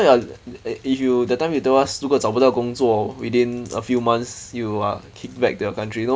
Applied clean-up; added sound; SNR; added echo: none; none; none; none.